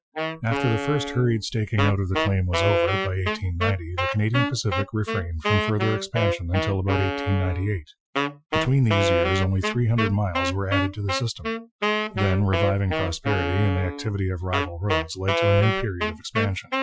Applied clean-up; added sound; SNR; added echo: classical method Wiener filter.